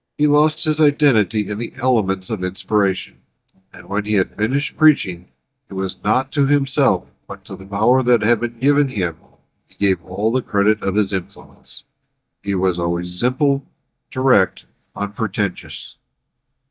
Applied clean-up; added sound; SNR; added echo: neural mask model DeepFilterNet 3.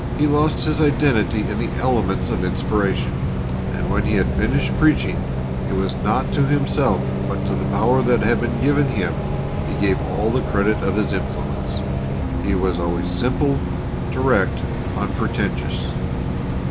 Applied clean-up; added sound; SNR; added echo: none; Bus; 0 dB; none.